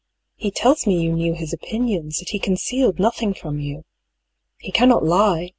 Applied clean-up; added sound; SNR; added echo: none; none; none; none.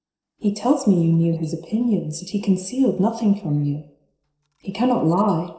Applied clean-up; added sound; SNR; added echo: neural separator model SepFormer DNS4.